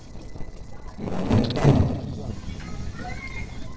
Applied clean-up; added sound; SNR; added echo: neural separator model SepFormer DNS4.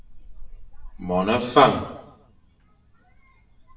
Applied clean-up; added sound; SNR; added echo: none; Wind; 16 dB; reverberation time 0.7 s.